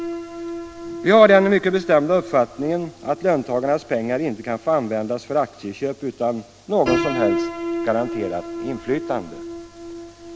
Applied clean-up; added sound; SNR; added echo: none; Piano; 9 dB; none.